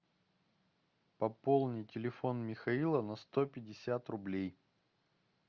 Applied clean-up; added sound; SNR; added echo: none; none; none; none.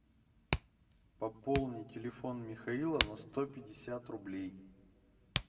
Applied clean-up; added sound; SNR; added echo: none; Hands; -1 dB; reverberation time 1.3 s.